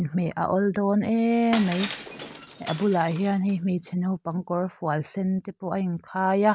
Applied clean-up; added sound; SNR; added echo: none; Shatter; 14 dB; none.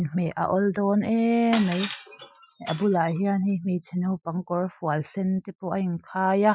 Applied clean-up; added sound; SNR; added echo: classical method Wiener filter.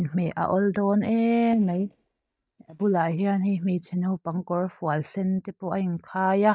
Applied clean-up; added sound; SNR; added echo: neural mask model DeepFilterNet 3.